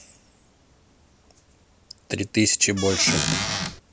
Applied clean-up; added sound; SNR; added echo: none; Squeak / Cupboard open or close; -1 dB; none.